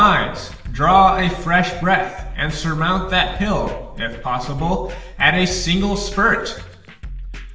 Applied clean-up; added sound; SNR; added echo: none; Drum kit; 13 dB; reverberation time 0.9 s.